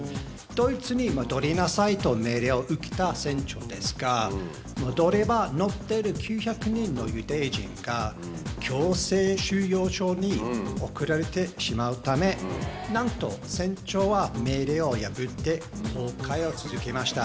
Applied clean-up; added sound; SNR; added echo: none; none; none; none.